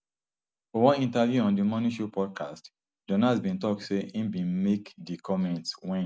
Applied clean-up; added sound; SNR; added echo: none; none; none; none.